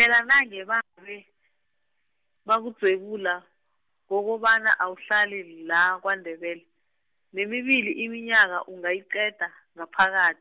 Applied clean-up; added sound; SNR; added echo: none; none; none; none.